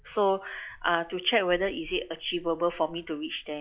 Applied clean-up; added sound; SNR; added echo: classical method log-MMSE.